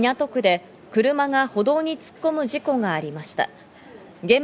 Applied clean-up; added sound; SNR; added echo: none; none; none; none.